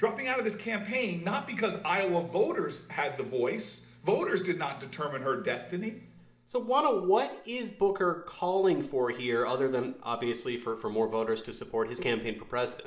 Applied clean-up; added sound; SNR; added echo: none; none; none; reverberation time 0.6 s.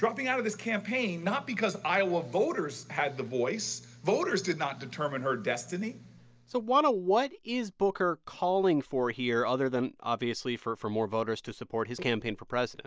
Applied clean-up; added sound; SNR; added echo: none; none; none; none.